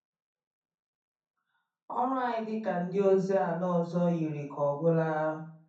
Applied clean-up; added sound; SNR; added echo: none; none; none; reverberation time 0.6 s.